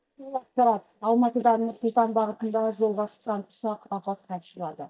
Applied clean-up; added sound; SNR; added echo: neural mask model DeepFilterNet 3.